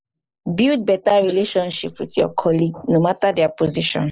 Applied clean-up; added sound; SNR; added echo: neural mask model Resemble Enhance denoiser.